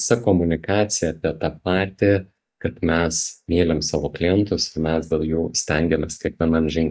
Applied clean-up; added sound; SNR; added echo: neural mask model DeepFilterNet 3.